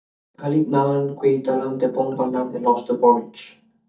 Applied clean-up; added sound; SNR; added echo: neural mask model DeepFilterNet 3.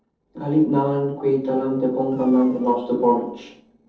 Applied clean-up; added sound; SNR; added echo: neural separator model SepFormer DNS4.